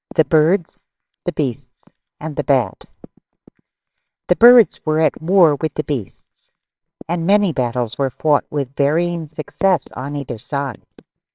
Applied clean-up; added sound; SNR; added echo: neural separator model SepFormer WHAMR!.